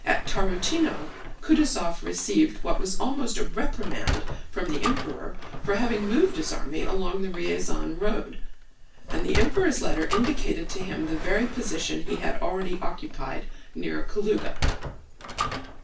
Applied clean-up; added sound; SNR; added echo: none; Sliding door; 11 dB; reverberation time 0.3 s.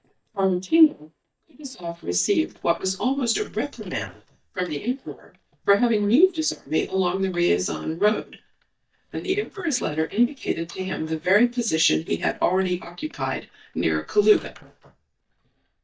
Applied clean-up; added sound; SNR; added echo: neural mask model DeepFilterNet 3.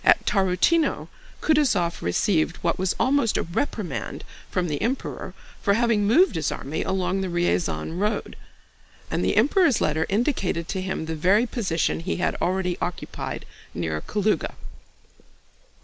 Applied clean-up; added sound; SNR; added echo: none; none; none; none.